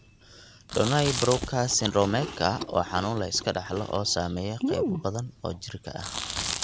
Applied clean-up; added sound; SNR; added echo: none; Chewing, mastication; 7 dB; none.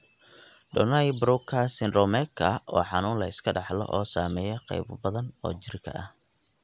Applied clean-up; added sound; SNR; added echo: none; none; none; none.